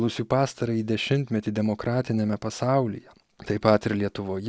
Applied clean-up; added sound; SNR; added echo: none; none; none; none.